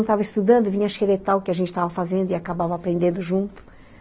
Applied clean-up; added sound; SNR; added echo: none; none; none; none.